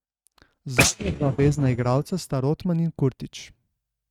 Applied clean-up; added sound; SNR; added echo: neural mask model RNNoise.